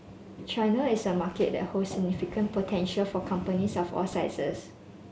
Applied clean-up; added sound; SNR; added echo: none; Wind; 19 dB; none.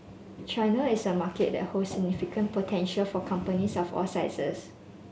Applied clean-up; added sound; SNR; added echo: none; none; none; none.